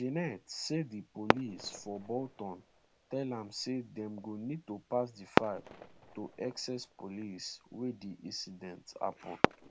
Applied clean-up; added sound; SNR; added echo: none; Fireworks; 0 dB; none.